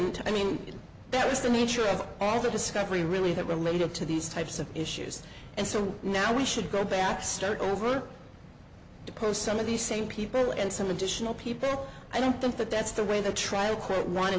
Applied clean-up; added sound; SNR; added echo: none; none; none; none.